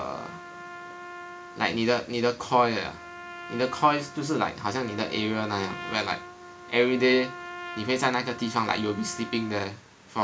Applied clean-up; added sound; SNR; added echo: none; Trumpet; 14 dB; none.